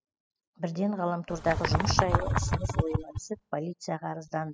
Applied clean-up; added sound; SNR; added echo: classical method spectral subtraction.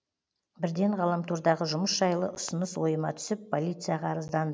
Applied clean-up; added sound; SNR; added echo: none; none; none; none.